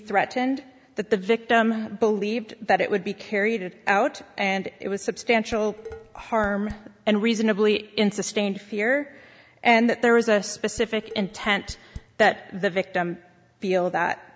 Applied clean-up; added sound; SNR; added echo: none; Dishes, pots, and pans; 19 dB; none.